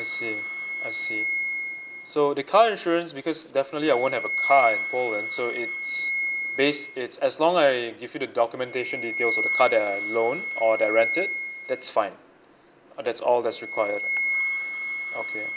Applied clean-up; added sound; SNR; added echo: none; Wind instrument, woodwind instrument; 5 dB; none.